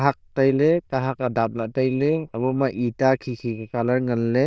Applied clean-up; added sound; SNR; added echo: neural diffusion model UNIVERSE++.